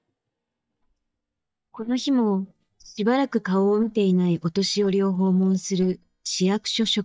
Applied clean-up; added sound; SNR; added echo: neural mask model DeepFilterNet 3.